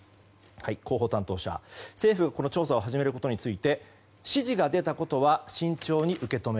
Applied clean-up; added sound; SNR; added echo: none; none; none; none.